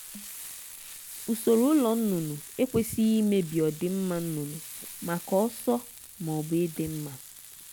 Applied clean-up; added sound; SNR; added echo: none; Frying (food); 15 dB; none.